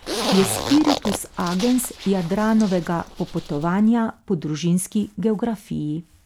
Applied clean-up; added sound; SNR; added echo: none; Zipper (clothing); 8 dB; none.